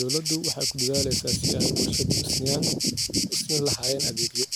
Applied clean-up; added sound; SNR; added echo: none; Insect; 0 dB; none.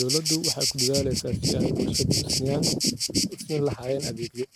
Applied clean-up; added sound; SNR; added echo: neural mask model RNNoise.